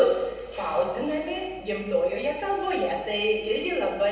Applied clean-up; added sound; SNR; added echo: none; none; none; reverberation time 0.3 s.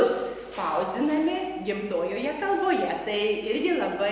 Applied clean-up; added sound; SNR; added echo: none; none; none; none.